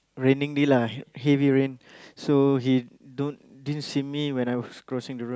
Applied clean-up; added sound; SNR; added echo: none; none; none; none.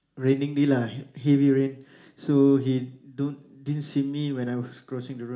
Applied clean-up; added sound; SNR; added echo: none; none; none; reverberation time 0.4 s.